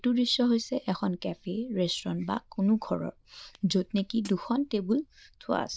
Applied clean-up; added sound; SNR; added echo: neural diffusion model UNIVERSE++.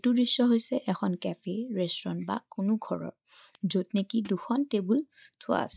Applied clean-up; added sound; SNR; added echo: neural mask model DeepFilterNet 3.